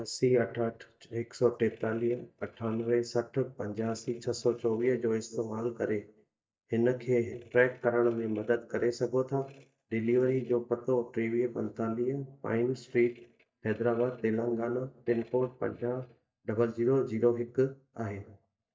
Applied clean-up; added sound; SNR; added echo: neural mask model DeepFilterNet 3.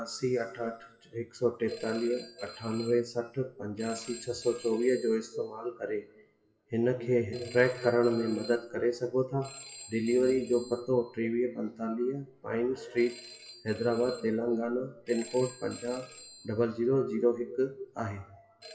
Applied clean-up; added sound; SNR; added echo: classical method WPE with log-MMSE.